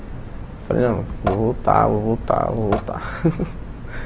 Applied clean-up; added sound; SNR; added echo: none; Drip / Sink (filling or washing) / Water tap, faucet; 8 dB; none.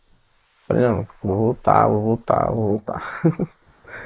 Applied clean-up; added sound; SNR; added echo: neural mask model Resemble Enhance denoiser.